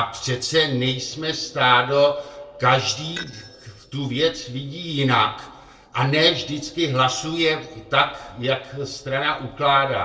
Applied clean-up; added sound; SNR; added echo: neural separator model SepFormer DNS4.